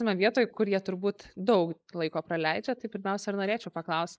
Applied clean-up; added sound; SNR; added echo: neural mask model Resemble Enhance denoiser.